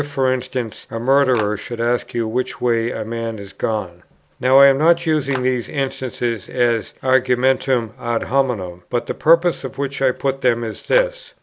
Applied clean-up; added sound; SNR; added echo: none; Clapping; 11 dB; none.